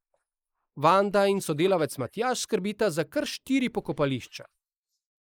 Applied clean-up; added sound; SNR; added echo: neural mask model Resemble Enhance denoiser.